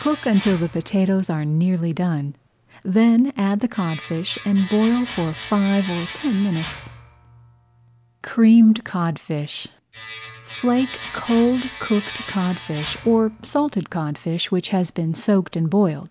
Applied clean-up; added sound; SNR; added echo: none; Domestic sounds, home sounds; 15 dB; none.